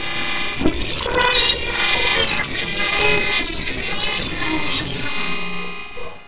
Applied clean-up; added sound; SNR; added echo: neural separator model SepFormer WHAMR!.